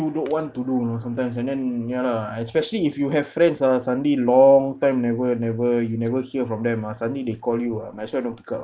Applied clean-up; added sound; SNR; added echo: none; none; none; none.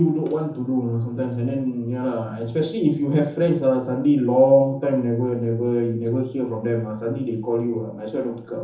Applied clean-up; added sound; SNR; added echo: none; none; none; reverberation time 0.7 s.